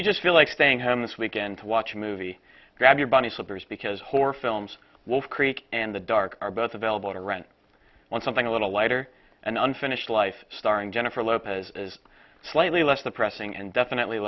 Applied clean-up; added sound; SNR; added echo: none; none; none; none.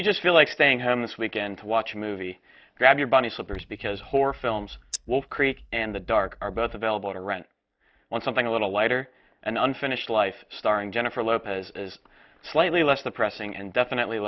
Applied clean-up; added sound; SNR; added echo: neural mask model DeepFilterNet 3.